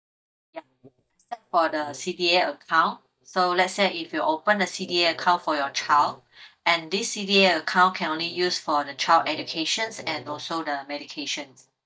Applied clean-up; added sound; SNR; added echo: neural mask model DeepFilterNet 3.